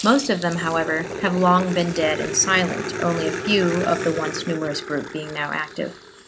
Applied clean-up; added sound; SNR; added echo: none; Growling; 8 dB; none.